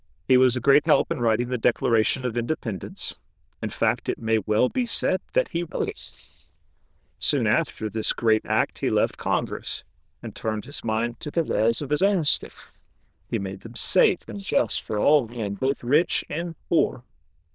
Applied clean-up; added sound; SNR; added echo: neural diffusion model UNIVERSE++.